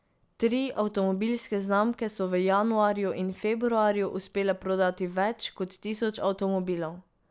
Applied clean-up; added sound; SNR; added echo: none; none; none; none.